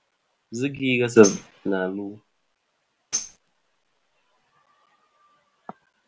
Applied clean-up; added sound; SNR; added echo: none; Tambourine; 10 dB; none.